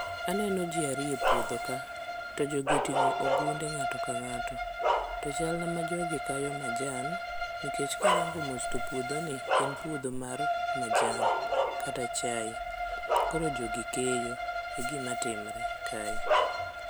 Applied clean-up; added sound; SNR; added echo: none; Bark + Bowed string instrument; -5 dB; none.